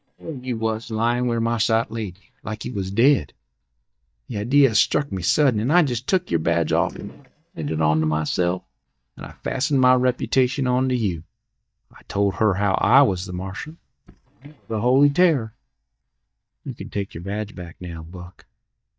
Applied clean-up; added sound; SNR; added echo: neural mask model DeepFilterNet 3.